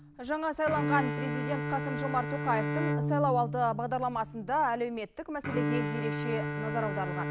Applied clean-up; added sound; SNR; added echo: none; Bowed string instrument; 1 dB; none.